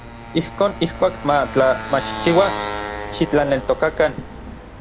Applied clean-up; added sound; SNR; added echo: none; Motorcycle; 9 dB; none.